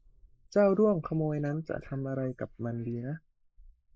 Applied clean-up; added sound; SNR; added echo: neural mask model Resemble Enhance denoiser.